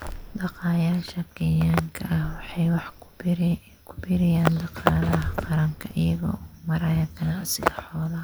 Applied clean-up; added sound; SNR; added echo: none; Boom; 18 dB; none.